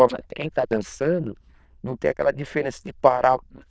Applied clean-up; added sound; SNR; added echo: neural diffusion model UNIVERSE++.